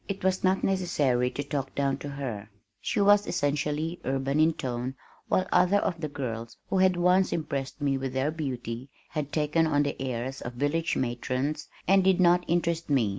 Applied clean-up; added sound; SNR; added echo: none; none; none; none.